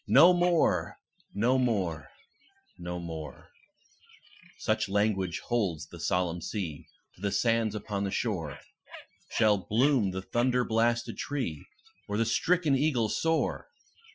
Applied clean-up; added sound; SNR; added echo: classical method Wiener filter.